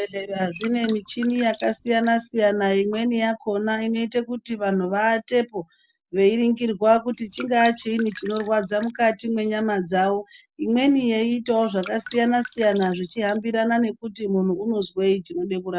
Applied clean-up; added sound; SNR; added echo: none; Drip; 20 dB; none.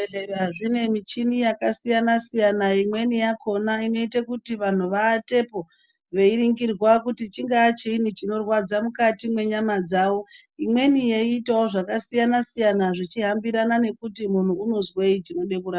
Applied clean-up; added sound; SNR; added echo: none; none; none; none.